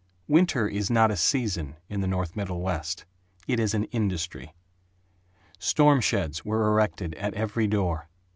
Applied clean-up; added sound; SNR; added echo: none; none; none; none.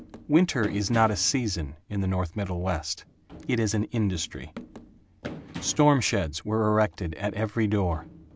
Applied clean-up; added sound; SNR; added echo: none; Run; 18 dB; none.